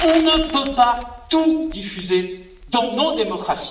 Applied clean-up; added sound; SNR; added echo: none; Crackle; 16 dB; reverberation time 0.8 s.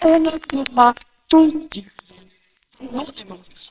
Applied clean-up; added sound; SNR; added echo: neural separator model SepFormer WHAMR!.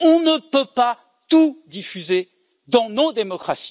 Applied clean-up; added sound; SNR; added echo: none; none; none; none.